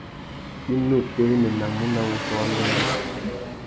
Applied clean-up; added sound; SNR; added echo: none; Engine; 4 dB; none.